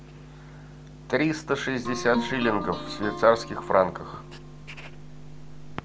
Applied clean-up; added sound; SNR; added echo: none; Guitar; 8 dB; none.